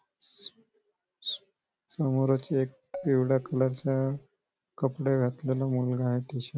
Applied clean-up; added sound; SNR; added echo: none; Keyboard (musical); 17 dB; none.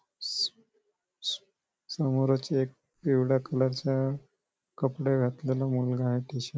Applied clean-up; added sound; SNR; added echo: neural mask model Resemble Enhance denoiser.